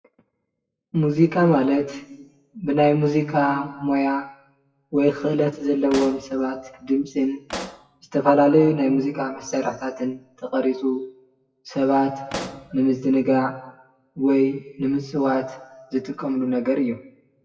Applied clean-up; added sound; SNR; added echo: classical method WPE with log-MMSE.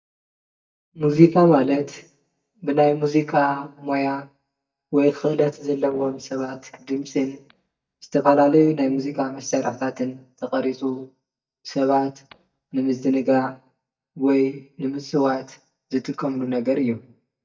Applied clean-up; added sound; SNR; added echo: neural mask model DeepFilterNet 3.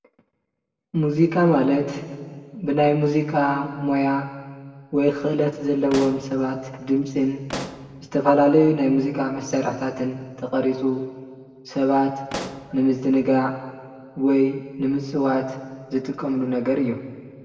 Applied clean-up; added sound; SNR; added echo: none; Explosion; 15 dB; reverberation time 1.5 s.